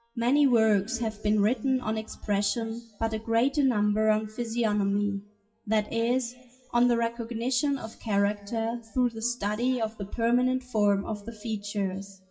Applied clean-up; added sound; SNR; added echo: classical method WPE with log-MMSE.